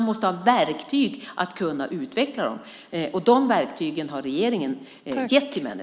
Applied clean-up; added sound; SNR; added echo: none; none; none; none.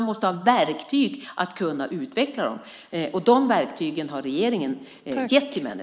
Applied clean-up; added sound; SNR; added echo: neural mask model Resemble Enhance denoiser.